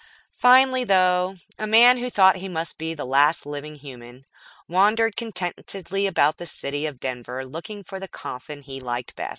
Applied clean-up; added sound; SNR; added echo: none; none; none; none.